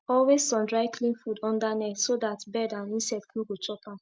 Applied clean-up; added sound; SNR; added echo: none; none; none; none.